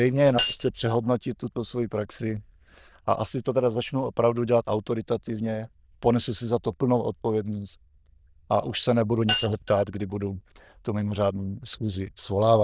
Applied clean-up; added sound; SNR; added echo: neural diffusion model UNIVERSE++.